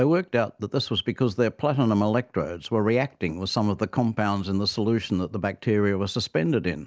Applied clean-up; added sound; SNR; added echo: none; none; none; none.